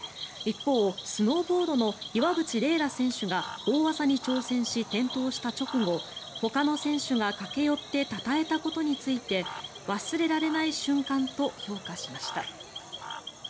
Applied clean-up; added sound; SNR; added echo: none; Cricket / Frog; 12 dB; none.